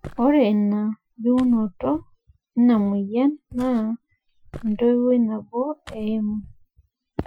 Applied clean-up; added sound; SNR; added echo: classical method Wiener filter.